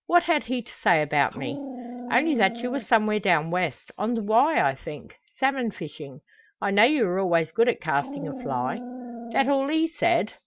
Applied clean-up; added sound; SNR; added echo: none; Dog; 10 dB; none.